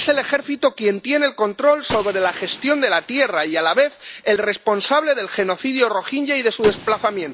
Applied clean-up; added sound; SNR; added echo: none; Gunshot, gunfire; 18 dB; none.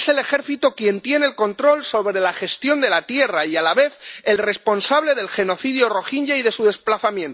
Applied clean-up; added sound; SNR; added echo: none; none; none; none.